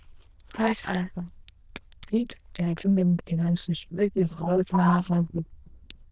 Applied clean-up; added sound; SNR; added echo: neural diffusion model UNIVERSE++.